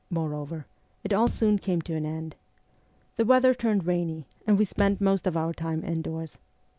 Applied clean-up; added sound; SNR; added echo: none; Bass drum; 14 dB; none.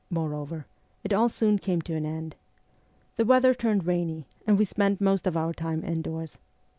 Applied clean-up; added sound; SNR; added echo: none; none; none; none.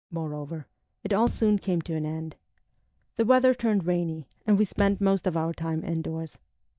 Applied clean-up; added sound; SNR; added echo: neural mask model DeepFilterNet 3.